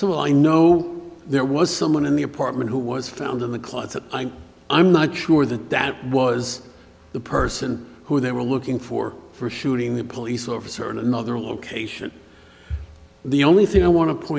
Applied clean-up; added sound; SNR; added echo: none; none; none; none.